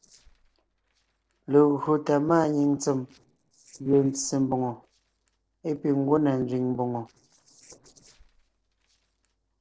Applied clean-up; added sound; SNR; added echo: neural separator model SepFormer DNS4.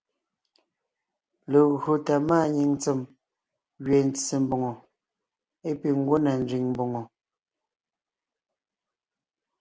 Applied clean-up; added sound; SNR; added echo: none; none; none; none.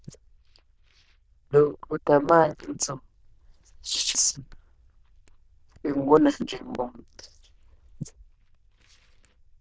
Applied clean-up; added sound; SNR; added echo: neural diffusion model UNIVERSE++.